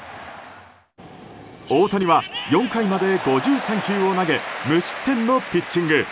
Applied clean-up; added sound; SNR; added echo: none; none; none; none.